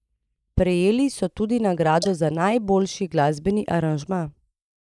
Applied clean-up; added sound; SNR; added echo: neural mask model Resemble Enhance denoiser.